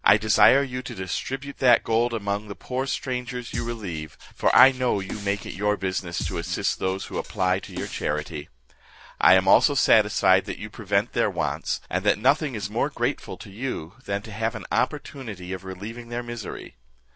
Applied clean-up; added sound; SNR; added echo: none; Drum kit; 12 dB; none.